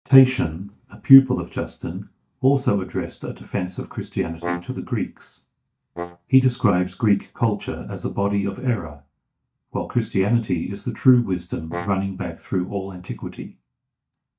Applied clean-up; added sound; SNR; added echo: neural mask model DeepFilterNet 3.